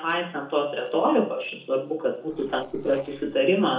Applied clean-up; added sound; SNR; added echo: neural separator model SepFormer DNS4.